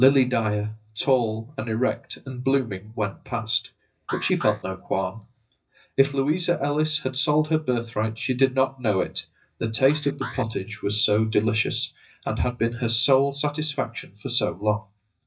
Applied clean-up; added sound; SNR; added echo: neural mask model DeepFilterNet 3.